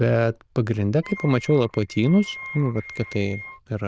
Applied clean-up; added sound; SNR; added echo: neural diffusion model UNIVERSE++.